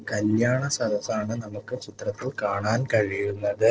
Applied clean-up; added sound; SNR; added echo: neural separator model SepFormer DNS4.